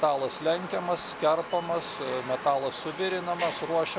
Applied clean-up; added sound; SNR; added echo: none; none; none; none.